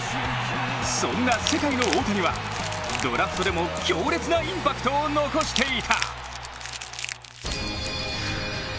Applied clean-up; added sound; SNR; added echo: none; Crumpling, crinkling; 10 dB; none.